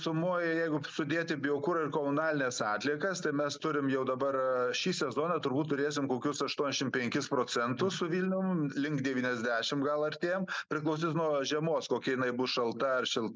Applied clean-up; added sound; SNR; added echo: none; none; none; none.